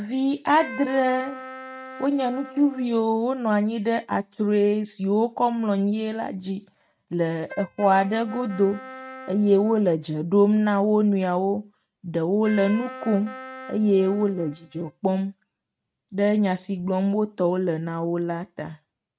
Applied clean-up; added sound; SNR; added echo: neural mask model RNNoise.